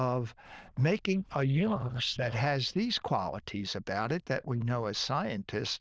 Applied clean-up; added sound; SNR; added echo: neural diffusion model UNIVERSE++.